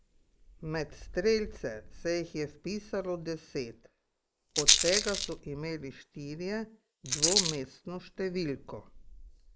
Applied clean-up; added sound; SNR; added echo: neural mask model Resemble Enhance denoiser.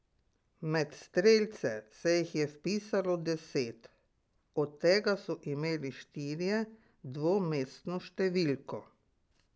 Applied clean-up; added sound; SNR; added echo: none; none; none; none.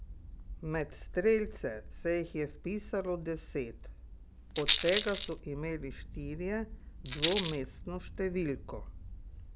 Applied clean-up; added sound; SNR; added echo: none; Rattle; -1 dB; none.